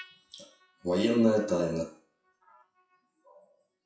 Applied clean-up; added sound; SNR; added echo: classical method WPE with log-MMSE.